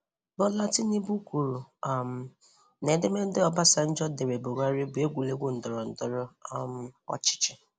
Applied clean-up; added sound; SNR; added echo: none; none; none; none.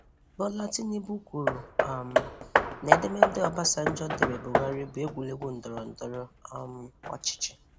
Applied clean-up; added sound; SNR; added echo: none; Hammer; -3 dB; none.